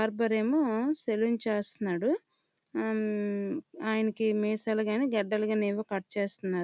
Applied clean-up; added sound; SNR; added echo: none; none; none; none.